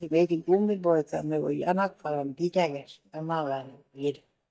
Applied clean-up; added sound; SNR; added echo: neural mask model DeepFilterNet 3.